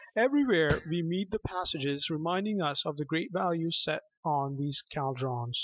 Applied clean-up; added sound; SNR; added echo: classical method spectral subtraction.